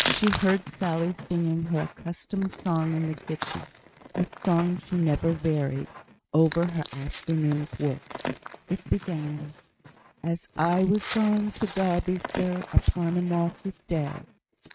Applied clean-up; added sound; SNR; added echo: neural mask model RNNoise.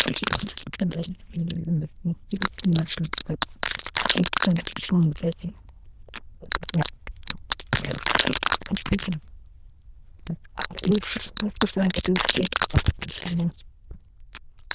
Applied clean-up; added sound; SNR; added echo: neural diffusion model UNIVERSE++.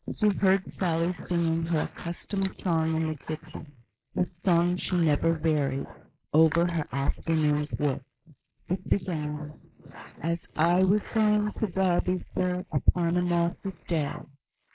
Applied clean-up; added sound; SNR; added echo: neural mask model Resemble Enhance denoiser.